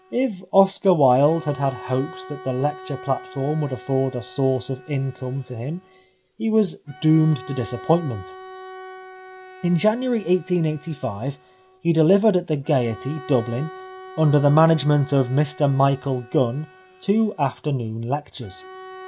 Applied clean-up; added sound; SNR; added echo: none; Bowed string instrument; 19 dB; none.